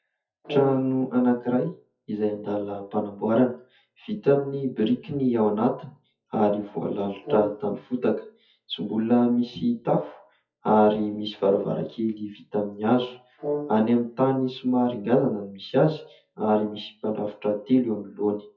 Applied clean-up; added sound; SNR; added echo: classical method WPE with log-MMSE.